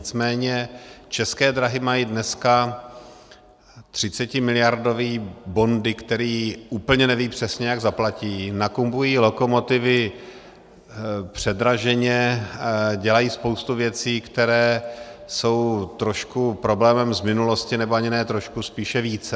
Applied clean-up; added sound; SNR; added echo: none; none; none; none.